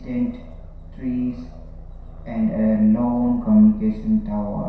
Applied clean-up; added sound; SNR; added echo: none; Aircraft; 15 dB; reverberation time 0.7 s.